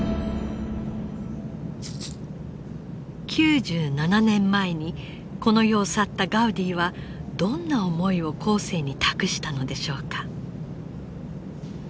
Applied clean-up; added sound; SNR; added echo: none; Rattle (instrument); 17 dB; none.